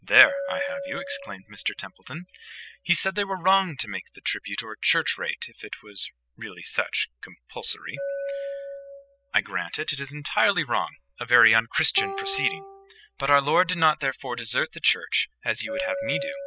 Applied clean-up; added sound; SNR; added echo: classical method spectral subtraction.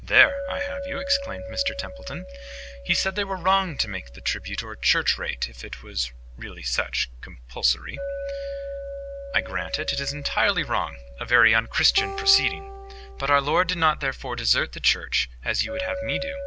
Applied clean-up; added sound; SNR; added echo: none; Acoustic guitar + Chink, clink; 11 dB; none.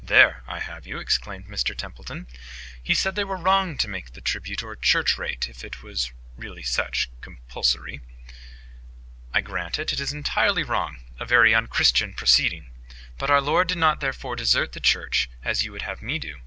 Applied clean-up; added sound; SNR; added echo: none; none; none; none.